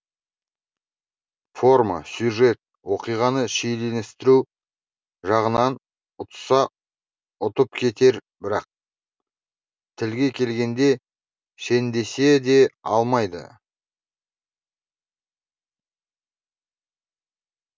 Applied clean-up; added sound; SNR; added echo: none; none; none; none.